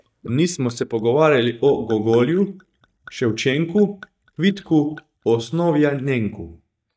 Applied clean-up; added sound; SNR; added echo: neural mask model DeepFilterNet 3.